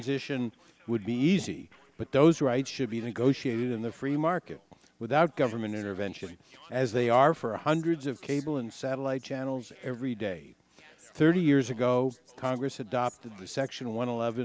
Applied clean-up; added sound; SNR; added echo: none; none; none; none.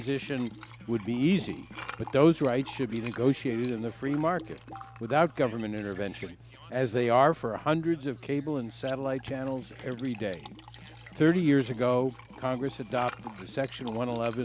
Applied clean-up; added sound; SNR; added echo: none; Liquid; 16 dB; none.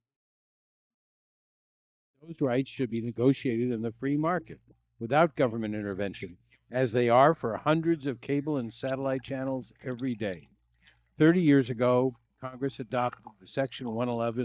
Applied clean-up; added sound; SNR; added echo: neural mask model DeepFilterNet 3.